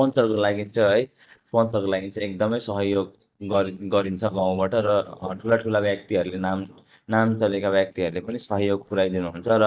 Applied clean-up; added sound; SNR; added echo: neural mask model DeepFilterNet 3.